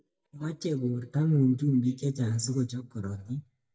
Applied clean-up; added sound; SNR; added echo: neural mask model DeepFilterNet 3.